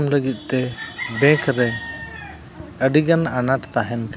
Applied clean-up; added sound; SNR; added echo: none; none; none; none.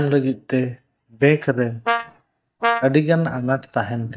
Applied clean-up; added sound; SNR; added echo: neural mask model DeepFilterNet 3.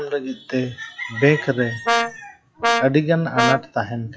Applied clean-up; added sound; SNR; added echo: classical method WPE with log-MMSE.